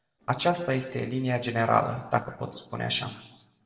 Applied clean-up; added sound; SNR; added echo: neural separator model SepFormer DNS4.